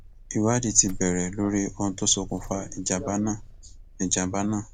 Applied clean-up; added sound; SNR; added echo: none; Purr; 15 dB; none.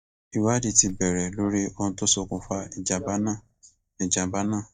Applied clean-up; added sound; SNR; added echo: neural mask model DeepFilterNet 3.